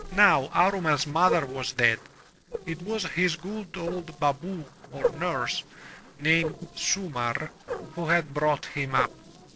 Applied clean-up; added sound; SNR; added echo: neural separator model SepFormer DNS4.